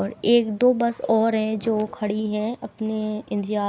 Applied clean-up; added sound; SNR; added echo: none; none; none; none.